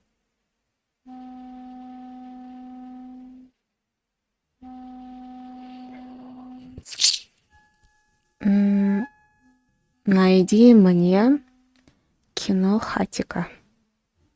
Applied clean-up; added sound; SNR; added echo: neural mask model RNNoise.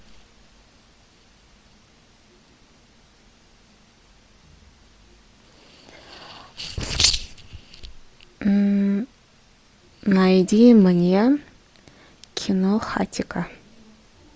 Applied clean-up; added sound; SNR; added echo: none; none; none; none.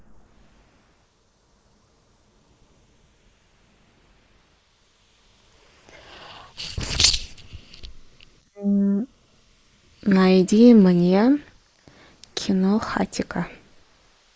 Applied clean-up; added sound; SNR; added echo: neural mask model Resemble Enhance denoiser.